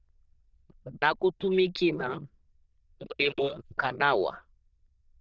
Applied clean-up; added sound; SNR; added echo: neural diffusion model UNIVERSE++.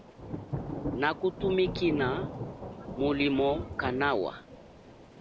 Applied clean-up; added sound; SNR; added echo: none; Thunder / Rain; 7 dB; none.